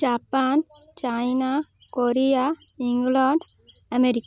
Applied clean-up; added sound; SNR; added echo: none; none; none; none.